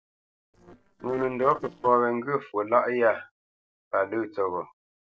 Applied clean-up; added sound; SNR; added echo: neural separator model SepFormer DNS4.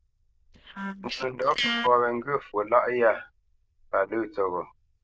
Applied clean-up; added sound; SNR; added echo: neural diffusion model UNIVERSE++.